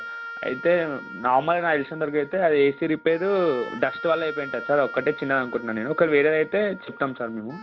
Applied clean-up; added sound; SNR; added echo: none; Wind instrument, woodwind instrument; 15 dB; none.